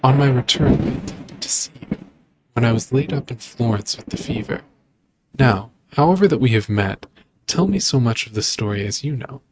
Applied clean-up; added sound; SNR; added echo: neural mask model RNNoise.